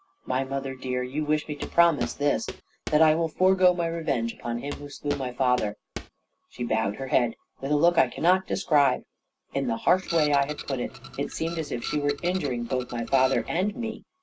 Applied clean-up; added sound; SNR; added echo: none; Printer + Walk, footsteps; 13 dB; none.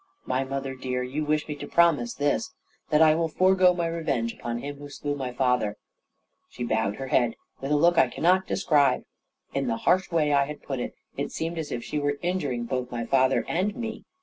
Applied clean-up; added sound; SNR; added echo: none; none; none; none.